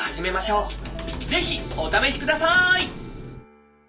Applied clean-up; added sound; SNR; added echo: none; Typing; 12 dB; reverberation time 0.3 s.